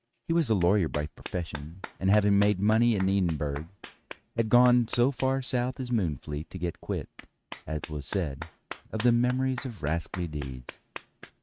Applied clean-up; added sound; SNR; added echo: neural mask model RNNoise.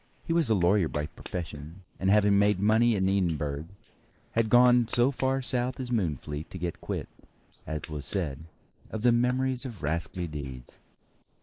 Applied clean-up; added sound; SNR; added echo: neural mask model Resemble Enhance denoiser.